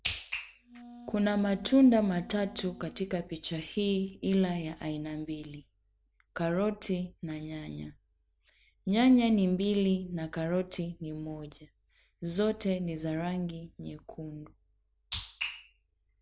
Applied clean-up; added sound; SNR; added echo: none; Wind instrument, woodwind instrument; 18 dB; none.